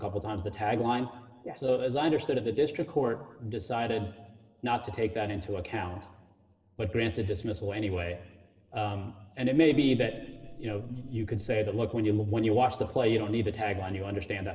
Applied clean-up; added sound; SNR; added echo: neural separator model SepFormer DNS4.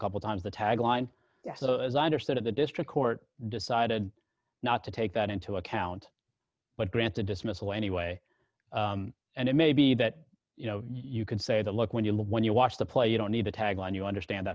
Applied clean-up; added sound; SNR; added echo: none; none; none; none.